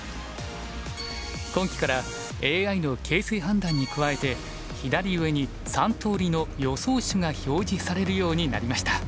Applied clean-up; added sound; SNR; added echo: none; Traffic noise, roadway noise; 13 dB; none.